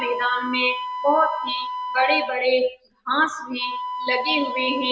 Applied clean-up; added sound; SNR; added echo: none; Wind instrument, woodwind instrument; 7 dB; none.